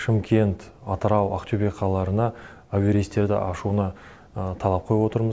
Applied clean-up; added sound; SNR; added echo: none; none; none; none.